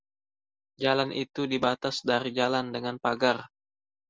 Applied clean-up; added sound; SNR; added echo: none; none; none; none.